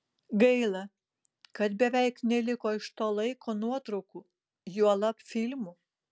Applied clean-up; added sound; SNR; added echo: none; none; none; none.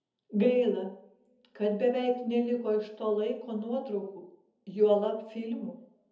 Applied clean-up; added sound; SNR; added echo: none; none; none; reverberation time 0.7 s.